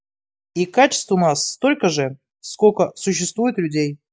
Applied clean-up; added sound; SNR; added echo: none; none; none; none.